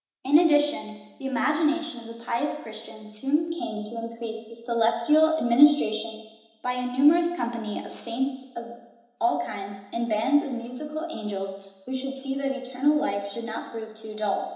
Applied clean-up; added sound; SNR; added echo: none; none; none; reverberation time 1.0 s.